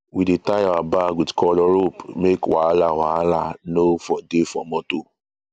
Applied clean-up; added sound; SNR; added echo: none; none; none; none.